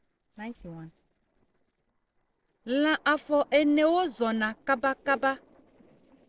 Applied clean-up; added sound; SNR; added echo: neural separator model SepFormer DNS4.